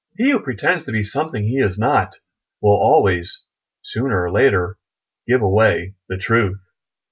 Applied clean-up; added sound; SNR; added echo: none; none; none; none.